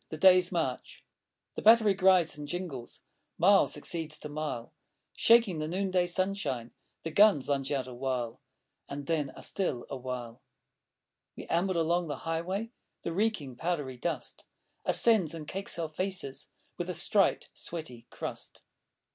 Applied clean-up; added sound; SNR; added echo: none; none; none; none.